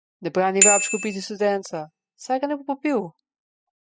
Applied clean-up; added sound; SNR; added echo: classical method spectral subtraction.